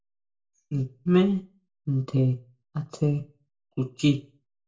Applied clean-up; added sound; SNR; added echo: none; none; none; reverberation time 0.2 s.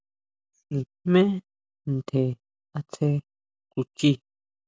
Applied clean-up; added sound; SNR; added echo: none; none; none; none.